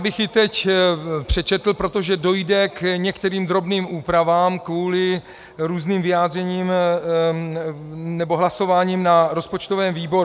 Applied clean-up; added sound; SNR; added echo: none; none; none; none.